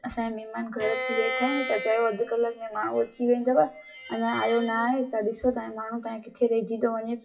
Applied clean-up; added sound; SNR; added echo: classical method WPE with log-MMSE.